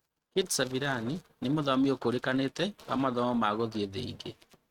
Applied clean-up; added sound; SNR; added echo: neural mask model RNNoise.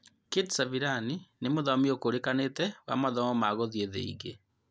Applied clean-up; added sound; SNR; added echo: none; none; none; none.